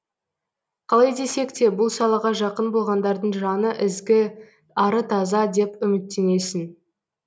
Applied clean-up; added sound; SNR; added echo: none; none; none; none.